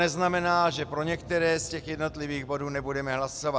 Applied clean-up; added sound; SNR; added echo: none; Sliding door; 17 dB; none.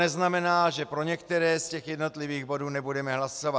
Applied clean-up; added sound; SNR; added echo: none; none; none; none.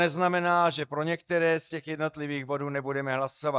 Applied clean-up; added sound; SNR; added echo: neural mask model DeepFilterNet 3.